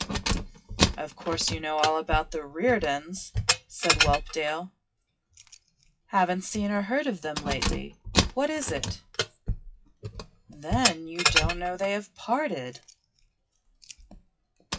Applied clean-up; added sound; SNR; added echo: classical method WPE with log-MMSE.